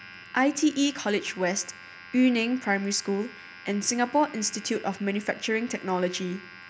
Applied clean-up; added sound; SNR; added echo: none; Domestic sounds, home sounds; 19 dB; none.